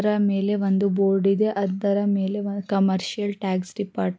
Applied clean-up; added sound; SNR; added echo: none; none; none; none.